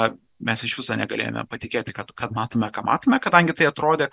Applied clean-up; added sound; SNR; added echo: none; none; none; none.